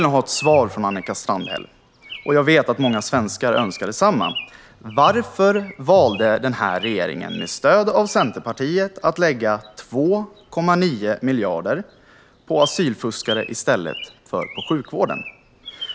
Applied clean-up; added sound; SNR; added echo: none; Bird vocalization, bird call, bird song; 17 dB; none.